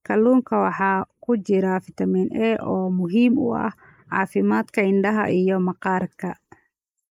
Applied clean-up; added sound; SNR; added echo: neural mask model Resemble Enhance denoiser.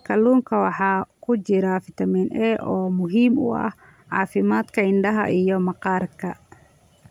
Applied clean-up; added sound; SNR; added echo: none; none; none; none.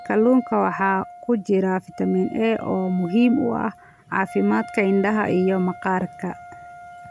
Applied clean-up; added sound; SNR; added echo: none; Wind instrument, woodwind instrument; 17 dB; none.